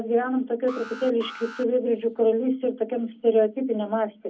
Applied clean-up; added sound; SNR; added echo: none; Alarm; 17 dB; reverberation time 0.4 s.